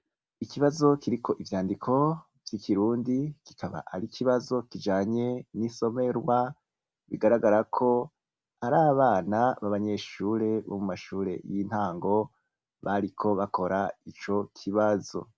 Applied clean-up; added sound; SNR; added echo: none; none; none; none.